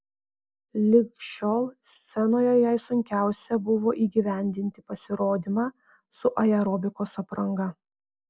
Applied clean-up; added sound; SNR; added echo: none; none; none; none.